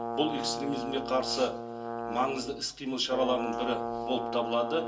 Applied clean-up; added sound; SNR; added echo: none; Brass instrument; 4 dB; reverberation time 0.2 s.